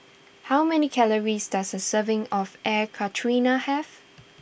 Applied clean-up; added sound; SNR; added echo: none; none; none; none.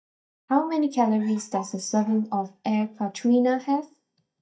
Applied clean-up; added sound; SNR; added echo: neural mask model DeepFilterNet 3.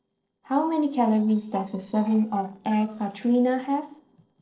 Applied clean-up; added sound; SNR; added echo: neural separator model SepFormer DNS4.